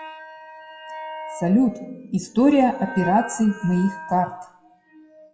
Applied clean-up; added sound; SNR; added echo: classical method WPE with log-MMSE.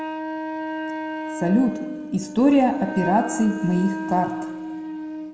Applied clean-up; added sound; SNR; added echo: none; Wind instrument, woodwind instrument; 7 dB; reverberation time 1.6 s.